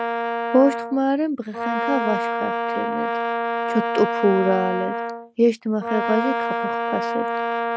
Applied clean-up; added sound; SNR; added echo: none; Brass instrument; 1 dB; none.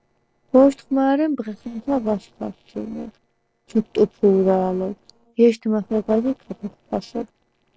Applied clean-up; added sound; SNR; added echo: neural separator model SepFormer DNS4.